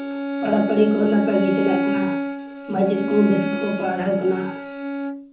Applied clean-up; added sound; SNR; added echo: none; Bowed string instrument; 4 dB; reverberation time 0.7 s.